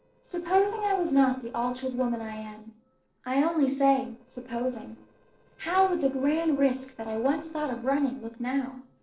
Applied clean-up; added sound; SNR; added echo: neural separator model SepFormer DNS4.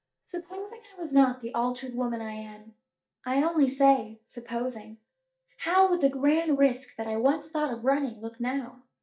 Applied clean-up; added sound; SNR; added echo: neural mask model DeepFilterNet 3.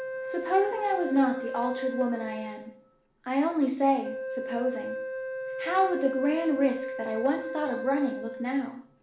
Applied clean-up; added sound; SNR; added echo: none; Wind instrument, woodwind instrument; 8 dB; reverberation time 0.5 s.